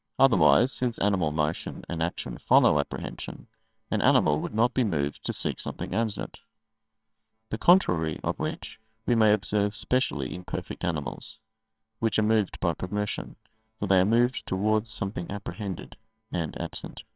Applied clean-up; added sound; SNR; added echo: neural separator model SepFormer WHAMR!.